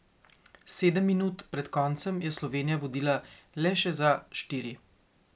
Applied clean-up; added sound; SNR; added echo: none; none; none; none.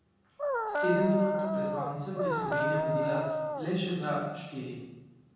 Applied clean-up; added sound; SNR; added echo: none; Dog; -2 dB; reverberation time 1.3 s.